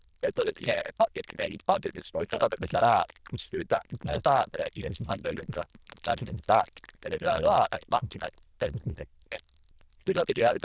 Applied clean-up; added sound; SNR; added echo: neural diffusion model UNIVERSE++.